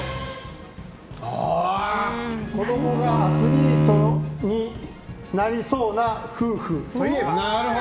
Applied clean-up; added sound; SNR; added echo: none; Bowed string instrument; -1 dB; none.